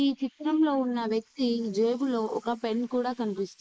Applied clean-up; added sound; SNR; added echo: neural mask model Resemble Enhance denoiser.